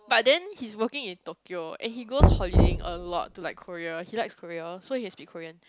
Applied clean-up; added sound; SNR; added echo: none; Knock; -5 dB; none.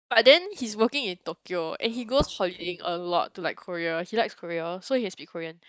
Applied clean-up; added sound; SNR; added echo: neural mask model DeepFilterNet 3.